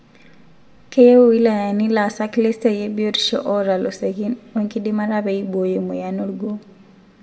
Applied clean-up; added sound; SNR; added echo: none; none; none; reverberation time 1.3 s.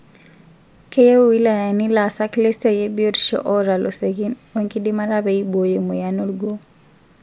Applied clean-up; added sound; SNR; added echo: none; none; none; none.